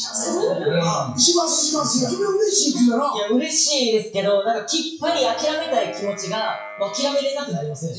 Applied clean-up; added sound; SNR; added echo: classical method WPE with log-MMSE.